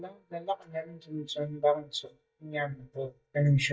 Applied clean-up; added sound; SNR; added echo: neural mask model DeepFilterNet 3.